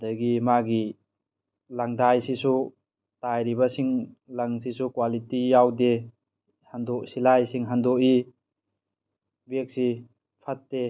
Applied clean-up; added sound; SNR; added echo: none; none; none; none.